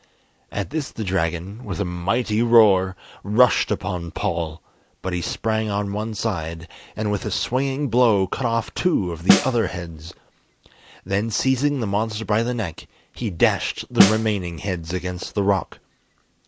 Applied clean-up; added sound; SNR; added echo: none; Snare drum; 2 dB; none.